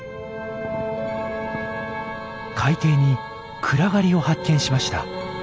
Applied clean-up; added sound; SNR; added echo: none; none; none; none.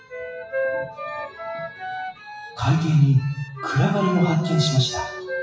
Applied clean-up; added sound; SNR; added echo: classical method WPE with log-MMSE.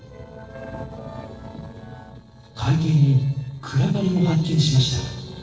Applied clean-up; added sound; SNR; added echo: neural separator model SepFormer DNS4.